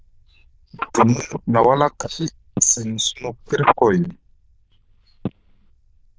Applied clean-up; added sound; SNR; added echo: neural diffusion model UNIVERSE++.